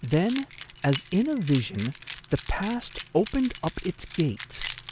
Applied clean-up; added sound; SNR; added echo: none; Keys jangling; 10 dB; none.